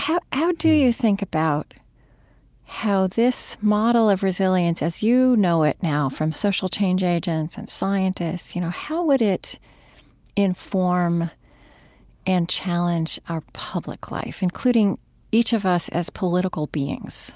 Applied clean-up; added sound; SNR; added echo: none; none; none; none.